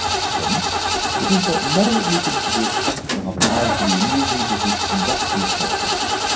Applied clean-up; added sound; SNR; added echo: none; Engine starting / Car; -4 dB; reverberation time 0.3 s.